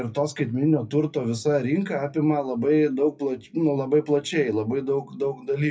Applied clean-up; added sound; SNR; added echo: classical method WPE with log-MMSE.